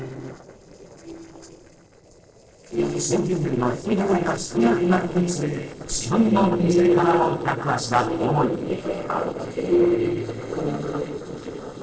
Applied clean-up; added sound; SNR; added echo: neural separator model SepFormer DNS4.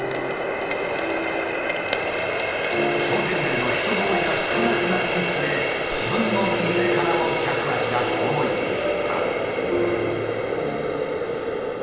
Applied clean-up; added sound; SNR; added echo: none; Water tap, faucet; -2 dB; reverberation time 1.1 s.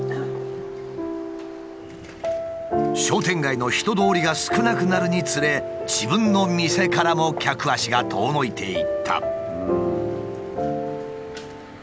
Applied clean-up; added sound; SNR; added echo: none; none; none; none.